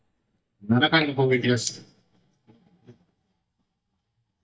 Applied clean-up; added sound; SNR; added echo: neural mask model DeepFilterNet 3.